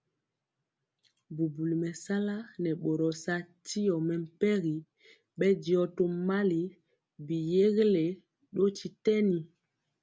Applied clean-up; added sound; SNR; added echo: none; none; none; none.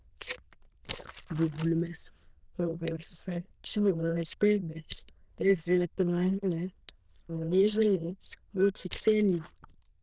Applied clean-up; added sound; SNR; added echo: neural diffusion model UNIVERSE++.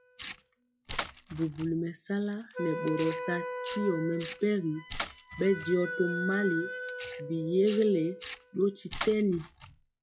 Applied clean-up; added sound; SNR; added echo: classical method log-MMSE.